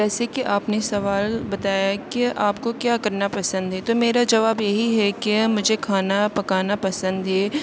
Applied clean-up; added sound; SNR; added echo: none; none; none; none.